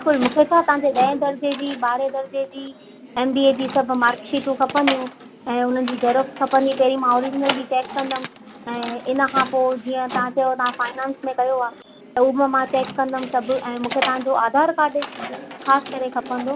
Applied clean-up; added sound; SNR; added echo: none; Keys jangling; 10 dB; none.